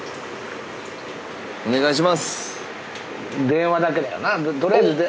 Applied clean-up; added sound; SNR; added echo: none; none; none; none.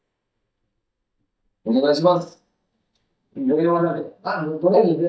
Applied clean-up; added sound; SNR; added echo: neural mask model DeepFilterNet 3.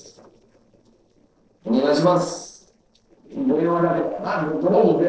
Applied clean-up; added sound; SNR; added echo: neural separator model SepFormer DNS4.